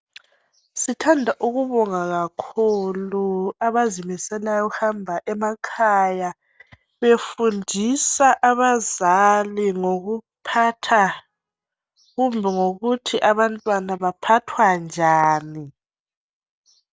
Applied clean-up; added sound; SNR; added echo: none; none; none; none.